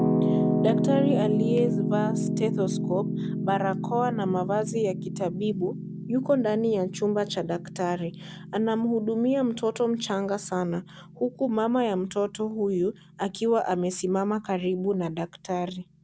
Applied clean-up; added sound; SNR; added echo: none; Piano; 3 dB; none.